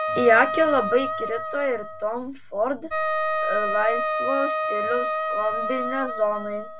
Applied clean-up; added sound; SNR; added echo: none; Wind instrument, woodwind instrument; 2 dB; none.